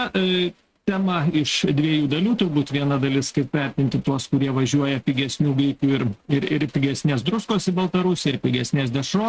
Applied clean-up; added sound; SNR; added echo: neural mask model RNNoise.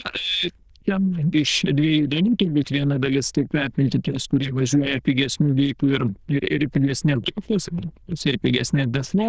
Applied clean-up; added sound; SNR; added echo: neural diffusion model UNIVERSE++.